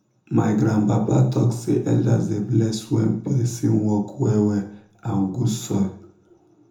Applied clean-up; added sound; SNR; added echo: none; none; none; reverberation time 0.5 s.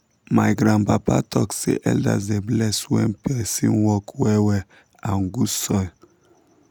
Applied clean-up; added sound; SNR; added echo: none; none; none; none.